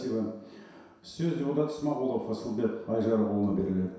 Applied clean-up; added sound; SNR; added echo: none; none; none; reverberation time 0.7 s.